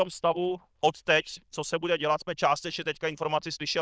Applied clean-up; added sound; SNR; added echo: neural diffusion model UNIVERSE++.